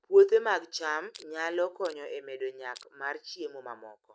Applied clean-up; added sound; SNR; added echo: neural mask model RNNoise.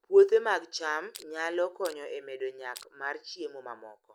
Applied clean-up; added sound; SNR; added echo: none; Crushing; 20 dB; none.